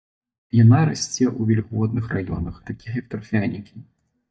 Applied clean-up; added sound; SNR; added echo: neural mask model DeepFilterNet 3.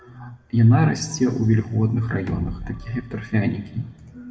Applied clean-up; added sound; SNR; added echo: none; Bass drum; 13 dB; reverberation time 1.3 s.